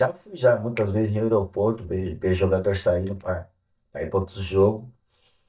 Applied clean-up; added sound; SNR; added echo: neural mask model DeepFilterNet 3.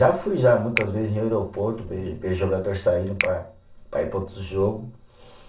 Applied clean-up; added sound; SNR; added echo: none; Finger snapping; 13 dB; reverberation time 0.3 s.